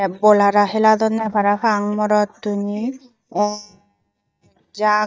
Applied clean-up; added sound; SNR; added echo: neural mask model DeepFilterNet 3.